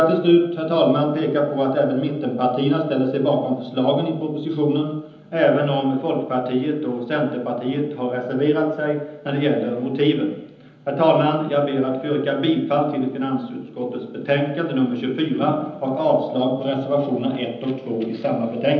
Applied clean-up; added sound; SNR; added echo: none; none; none; reverberation time 0.9 s.